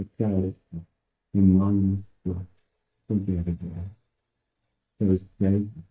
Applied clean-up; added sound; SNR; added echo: neural mask model DeepFilterNet 3.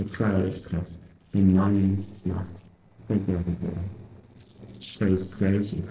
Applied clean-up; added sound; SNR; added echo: neural separator model SepFormer DNS4.